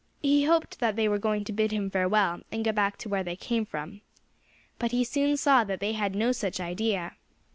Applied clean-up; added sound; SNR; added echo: none; none; none; none.